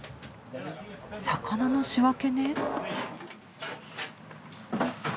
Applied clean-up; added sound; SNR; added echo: none; none; none; none.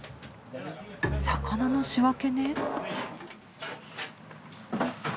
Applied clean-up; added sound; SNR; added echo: none; Bowed string instrument; 6 dB; none.